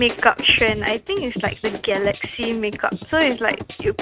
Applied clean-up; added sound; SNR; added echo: neural mask model RNNoise.